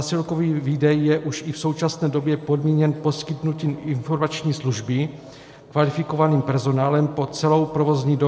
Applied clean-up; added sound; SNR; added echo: none; none; none; reverberation time 1.2 s.